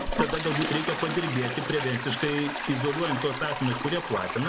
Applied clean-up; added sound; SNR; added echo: none; Toilet flush; 3 dB; none.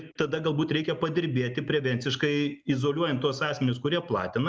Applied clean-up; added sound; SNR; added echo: none; none; none; none.